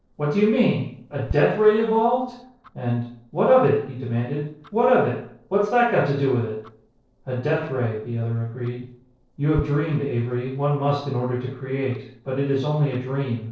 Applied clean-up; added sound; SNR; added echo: neural separator model SepFormer DNS4.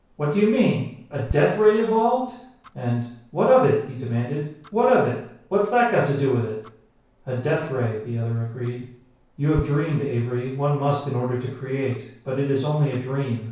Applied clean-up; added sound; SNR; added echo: none; Tick-tock; 20 dB; reverberation time 0.6 s.